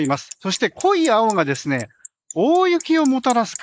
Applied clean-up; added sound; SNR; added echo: neural mask model Resemble Enhance denoiser.